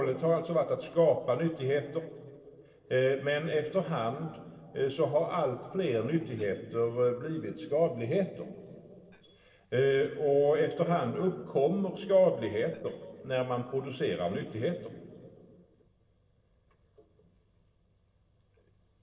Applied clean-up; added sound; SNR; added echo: neural separator model SepFormer DNS4.